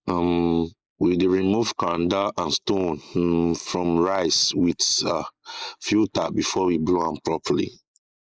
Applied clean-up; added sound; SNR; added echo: neural mask model Resemble Enhance denoiser.